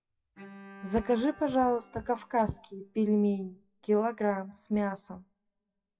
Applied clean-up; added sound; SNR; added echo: classical method WPE with log-MMSE.